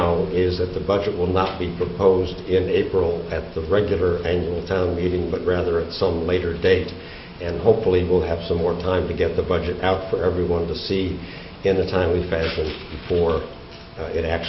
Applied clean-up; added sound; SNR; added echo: none; none; none; none.